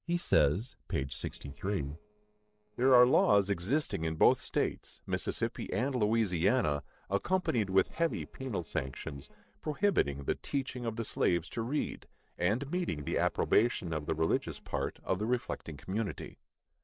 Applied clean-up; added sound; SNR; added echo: neural separator model SepFormer DNS4.